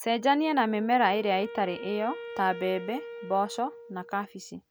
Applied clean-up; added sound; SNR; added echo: none; Wind instrument, woodwind instrument; 14 dB; none.